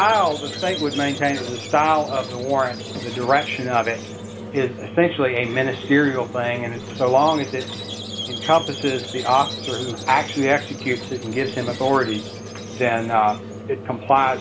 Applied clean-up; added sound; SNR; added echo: none; Squeak; 10 dB; none.